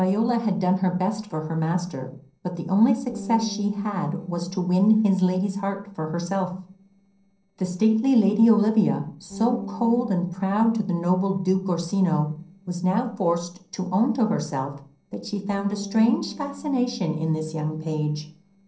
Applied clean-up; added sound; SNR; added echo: neural separator model SepFormer DNS4.